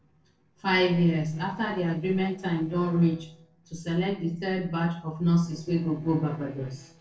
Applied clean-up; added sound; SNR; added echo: neural separator model SepFormer DNS4.